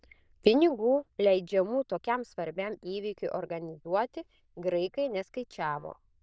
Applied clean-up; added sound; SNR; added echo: neural diffusion model UNIVERSE++.